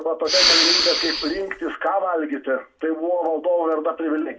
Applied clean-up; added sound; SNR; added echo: none; Respiratory sounds; -3 dB; reverberation time 0.2 s.